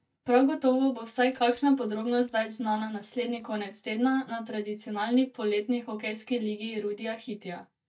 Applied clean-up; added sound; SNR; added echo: neural mask model DeepFilterNet 3.